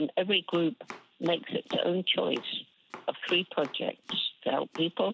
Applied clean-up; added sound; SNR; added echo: none; Domestic sounds, home sounds; 19 dB; none.